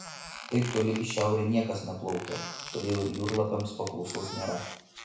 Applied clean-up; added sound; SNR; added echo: none; Squeak; 12 dB; reverberation time 0.6 s.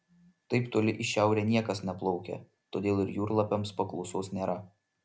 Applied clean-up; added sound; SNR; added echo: none; none; none; none.